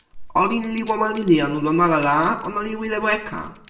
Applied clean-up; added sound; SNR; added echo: none; Chink, clink; 19 dB; reverberation time 0.5 s.